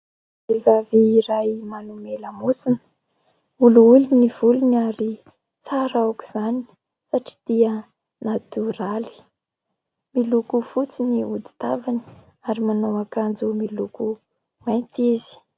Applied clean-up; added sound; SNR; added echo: none; none; none; none.